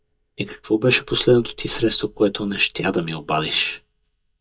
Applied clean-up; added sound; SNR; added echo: neural mask model DeepFilterNet 3.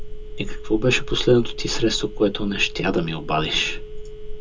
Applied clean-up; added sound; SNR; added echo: none; Telephone; 5 dB; reverberation time 0.2 s.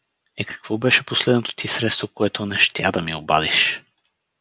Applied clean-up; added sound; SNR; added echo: none; none; none; none.